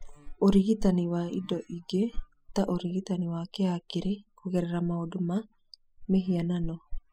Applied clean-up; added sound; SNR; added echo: classical method spectral subtraction.